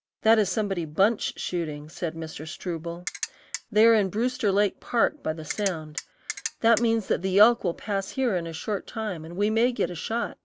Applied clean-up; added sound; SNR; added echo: none; Ratchet, pawl; 10 dB; none.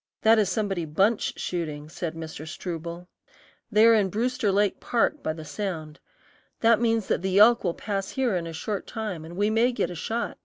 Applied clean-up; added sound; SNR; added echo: none; none; none; none.